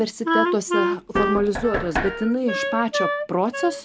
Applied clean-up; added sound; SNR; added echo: none; Knock + Wind instrument, woodwind instrument; 1 dB; none.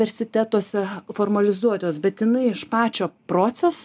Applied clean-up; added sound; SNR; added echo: none; none; none; none.